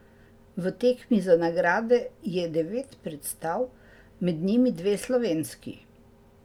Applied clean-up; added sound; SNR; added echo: none; none; none; none.